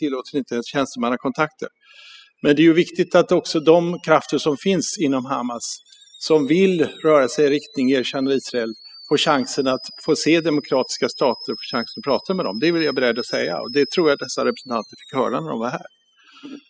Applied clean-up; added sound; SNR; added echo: classical method spectral subtraction.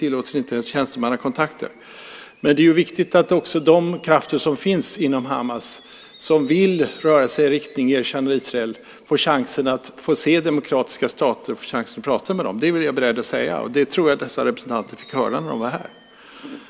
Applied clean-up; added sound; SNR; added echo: none; Boiling / Alarm; 18 dB; none.